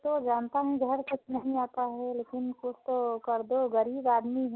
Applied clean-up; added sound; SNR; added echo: none; none; none; none.